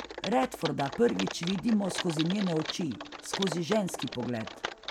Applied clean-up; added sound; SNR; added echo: none; Typing; 8 dB; none.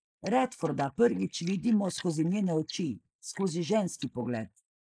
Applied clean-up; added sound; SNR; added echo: neural mask model Resemble Enhance denoiser.